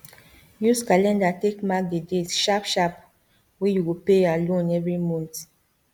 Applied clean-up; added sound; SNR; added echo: none; none; none; none.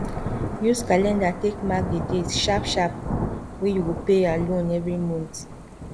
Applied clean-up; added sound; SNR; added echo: none; Thunder / Rain; 6 dB; none.